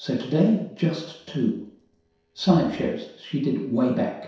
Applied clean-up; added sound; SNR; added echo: neural separator model SepFormer DNS4.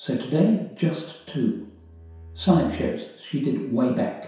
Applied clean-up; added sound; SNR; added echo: none; Bowed string instrument; 17 dB; reverberation time 0.7 s.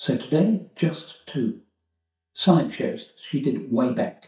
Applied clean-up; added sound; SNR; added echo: neural mask model DeepFilterNet 3.